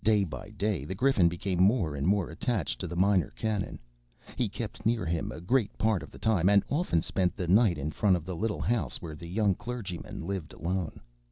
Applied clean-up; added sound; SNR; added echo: none; none; none; none.